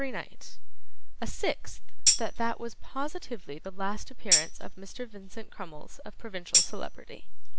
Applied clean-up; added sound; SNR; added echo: none; Tambourine; 3 dB; none.